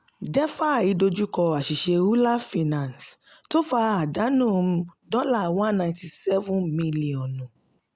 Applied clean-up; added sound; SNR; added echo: none; none; none; none.